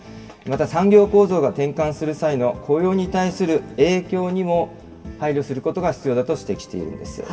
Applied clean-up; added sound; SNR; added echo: none; none; none; reverberation time 1.3 s.